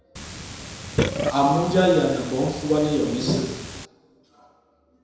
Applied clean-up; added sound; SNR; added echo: none; Burping, eructation; 6 dB; reverberation time 1.0 s.